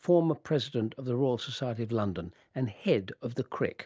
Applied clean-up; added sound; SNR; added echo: none; none; none; none.